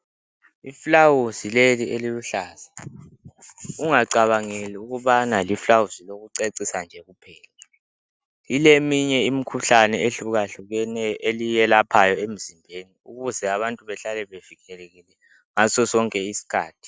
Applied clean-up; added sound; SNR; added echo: none; none; none; none.